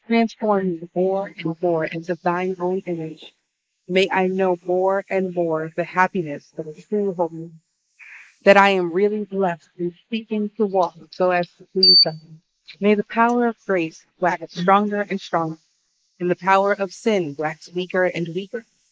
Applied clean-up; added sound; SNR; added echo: neural mask model Resemble Enhance denoiser.